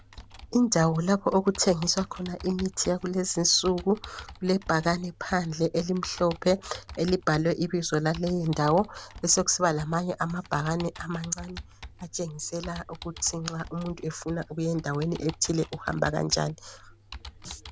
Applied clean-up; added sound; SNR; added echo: none; Computer keyboard; 17 dB; none.